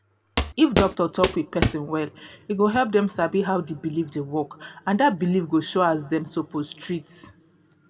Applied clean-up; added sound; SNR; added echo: none; Walk, footsteps; 2 dB; reverberation time 1.5 s.